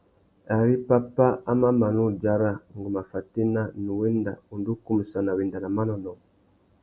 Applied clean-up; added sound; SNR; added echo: none; none; none; none.